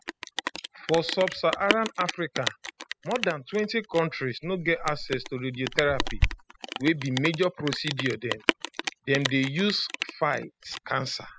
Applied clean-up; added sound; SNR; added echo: classical method spectral subtraction.